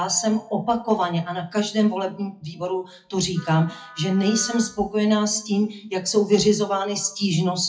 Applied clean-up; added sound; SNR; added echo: classical method WPE with log-MMSE.